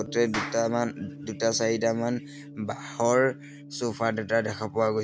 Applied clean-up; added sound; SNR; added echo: none; Clapping + Gong; 13 dB; none.